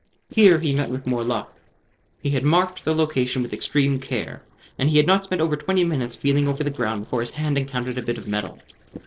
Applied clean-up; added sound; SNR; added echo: neural separator model SepFormer DNS4.